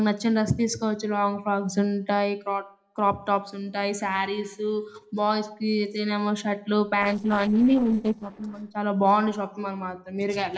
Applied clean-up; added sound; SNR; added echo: neural separator model SepFormer DNS4.